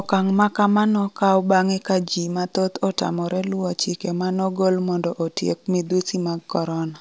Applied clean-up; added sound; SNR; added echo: none; none; none; none.